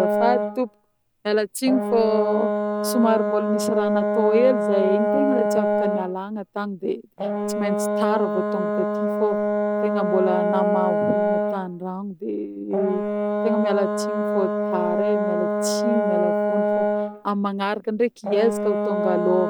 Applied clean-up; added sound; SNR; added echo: none; Brass instrument; -1 dB; none.